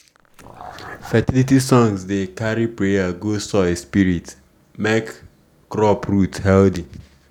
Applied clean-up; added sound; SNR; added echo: none; Dog; 18 dB; none.